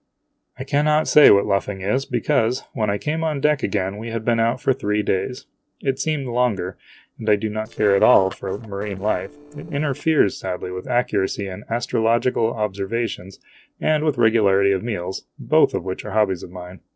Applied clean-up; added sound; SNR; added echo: neural separator model SepFormer DNS4.